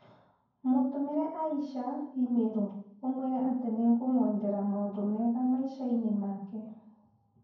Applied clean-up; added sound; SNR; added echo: none; none; none; reverberation time 0.9 s.